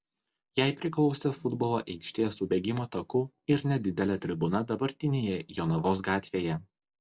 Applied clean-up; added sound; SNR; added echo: none; none; none; none.